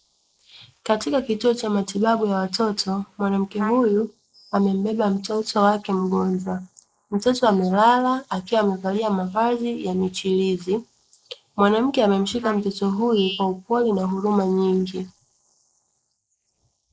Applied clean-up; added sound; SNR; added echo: neural mask model Resemble Enhance denoiser.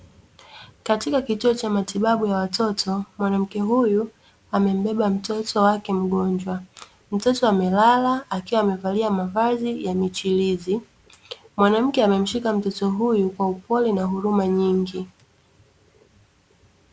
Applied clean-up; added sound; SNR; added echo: none; none; none; none.